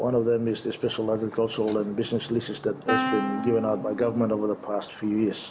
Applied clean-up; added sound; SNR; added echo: none; Wind instrument, woodwind instrument; 6 dB; none.